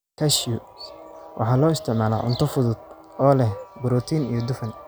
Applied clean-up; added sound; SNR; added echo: none; none; none; none.